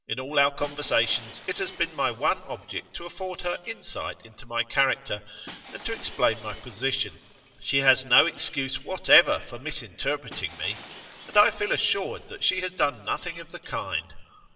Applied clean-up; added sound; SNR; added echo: none; Shatter; 18 dB; reverberation time 2.7 s.